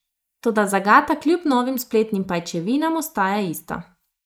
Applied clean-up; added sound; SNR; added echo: neural mask model Resemble Enhance denoiser.